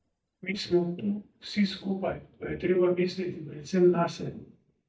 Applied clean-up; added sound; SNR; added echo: neural mask model DeepFilterNet 3.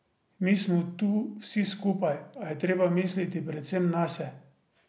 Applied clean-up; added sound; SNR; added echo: none; none; none; none.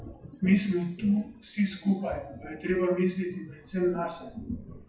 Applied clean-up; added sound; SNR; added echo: classical method WPE with log-MMSE.